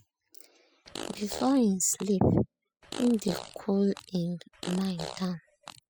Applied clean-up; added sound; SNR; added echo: classical method spectral subtraction.